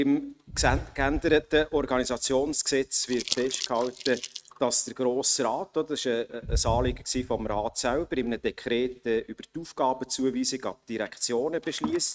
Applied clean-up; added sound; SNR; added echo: neural mask model RNNoise.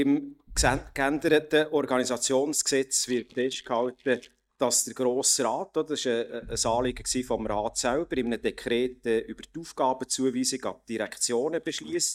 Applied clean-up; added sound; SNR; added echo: neural mask model DeepFilterNet 3.